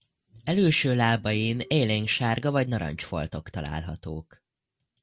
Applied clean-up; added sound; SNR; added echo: none; none; none; none.